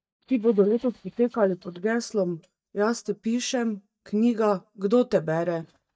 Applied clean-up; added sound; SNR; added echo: neural mask model DeepFilterNet 3.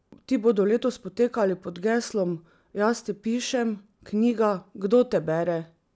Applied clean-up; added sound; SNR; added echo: none; none; none; none.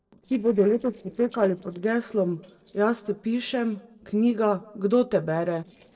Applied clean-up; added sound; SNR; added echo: neural separator model SepFormer DNS4.